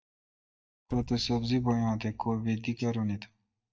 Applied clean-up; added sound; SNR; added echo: neural mask model DeepFilterNet 3.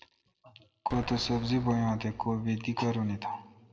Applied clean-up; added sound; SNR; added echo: none; Explosion; 15 dB; reverberation time 1.1 s.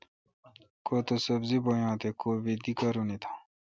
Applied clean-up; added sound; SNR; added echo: none; none; none; none.